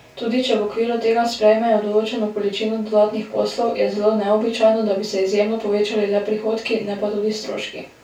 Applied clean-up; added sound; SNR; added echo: none; none; none; reverberation time 0.2 s.